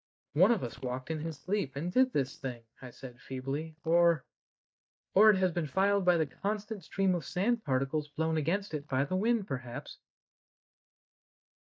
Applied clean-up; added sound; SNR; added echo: neural mask model DeepFilterNet 3.